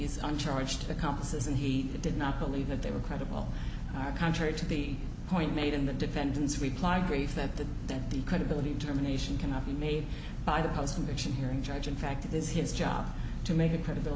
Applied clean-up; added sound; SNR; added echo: none; none; none; none.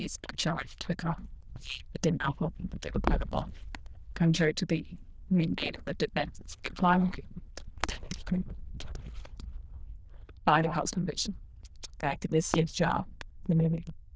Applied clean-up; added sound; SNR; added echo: neural diffusion model UNIVERSE++.